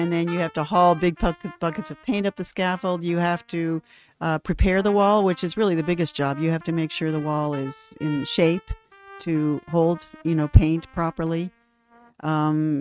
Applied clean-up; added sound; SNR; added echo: neural mask model RNNoise.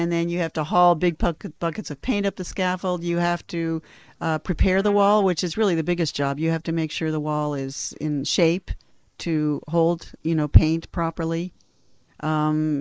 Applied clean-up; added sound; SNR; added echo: neural mask model Resemble Enhance denoiser.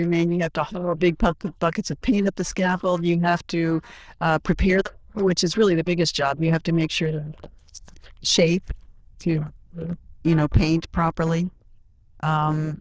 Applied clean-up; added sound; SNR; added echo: neural diffusion model UNIVERSE++.